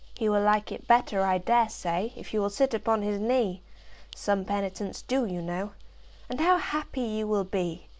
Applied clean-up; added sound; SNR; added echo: none; none; none; none.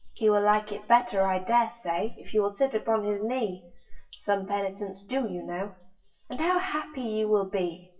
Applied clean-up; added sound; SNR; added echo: classical method WPE with log-MMSE.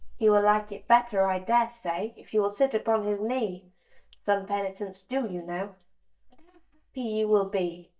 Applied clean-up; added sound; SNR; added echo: neural mask model DeepFilterNet 3.